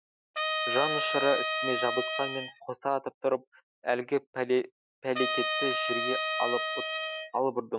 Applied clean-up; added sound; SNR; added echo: classical method Wiener filter.